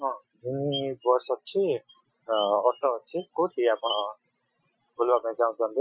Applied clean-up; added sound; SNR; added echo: classical method Wiener filter.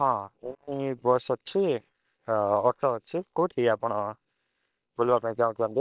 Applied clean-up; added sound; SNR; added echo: neural separator model SepFormer WHAM!.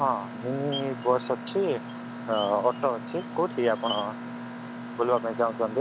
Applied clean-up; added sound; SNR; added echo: none; Mechanisms; 9 dB; none.